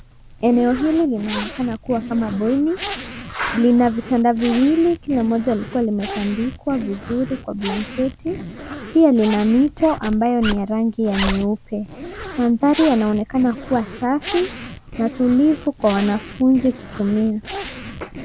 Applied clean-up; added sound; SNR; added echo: none; Zipper (clothing); 12 dB; none.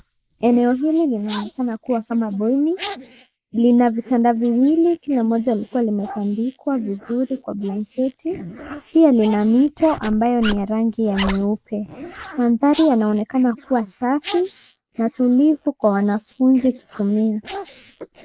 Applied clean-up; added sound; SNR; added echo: neural mask model Resemble Enhance denoiser.